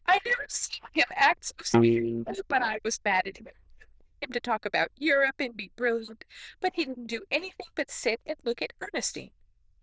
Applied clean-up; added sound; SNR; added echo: neural diffusion model UNIVERSE++.